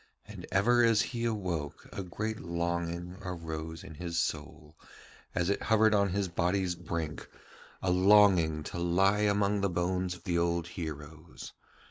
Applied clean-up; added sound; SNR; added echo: neural mask model Resemble Enhance denoiser.